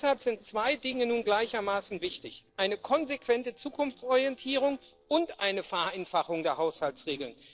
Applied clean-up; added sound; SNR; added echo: neural separator model SepFormer DNS4.